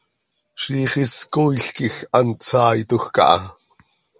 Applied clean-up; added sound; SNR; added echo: none; none; none; none.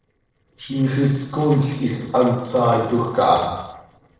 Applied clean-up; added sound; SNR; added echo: neural separator model SepFormer DNS4.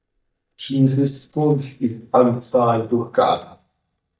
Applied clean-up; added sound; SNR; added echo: neural mask model DeepFilterNet 3.